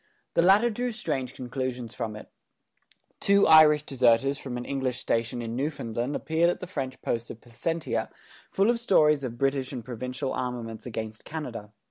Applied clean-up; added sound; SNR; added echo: none; none; none; none.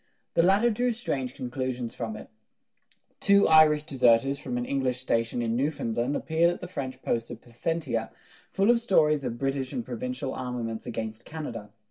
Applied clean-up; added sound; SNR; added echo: none; none; none; reverberation time 0.2 s.